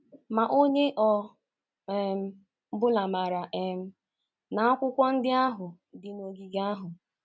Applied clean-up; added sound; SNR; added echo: none; none; none; none.